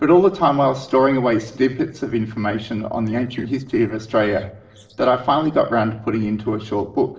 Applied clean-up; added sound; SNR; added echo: neural separator model SepFormer DNS4.